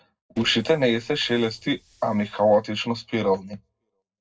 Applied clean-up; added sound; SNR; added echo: neural separator model SepFormer DNS4.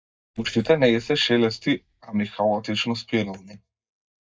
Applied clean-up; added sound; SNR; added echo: neural mask model DeepFilterNet 3.